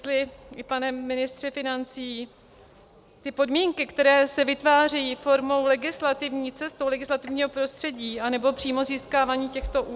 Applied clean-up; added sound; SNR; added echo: none; none; none; none.